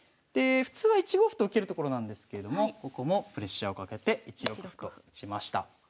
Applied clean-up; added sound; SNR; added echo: none; none; none; none.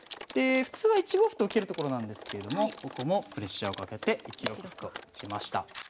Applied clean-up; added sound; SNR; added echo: none; Typing; 16 dB; none.